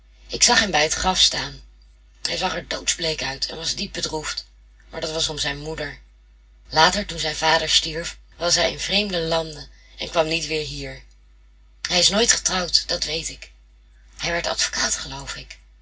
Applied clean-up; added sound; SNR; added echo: none; none; none; reverberation time 0.4 s.